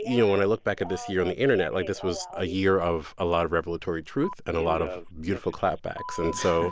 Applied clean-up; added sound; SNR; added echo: none; Telephone; 14 dB; none.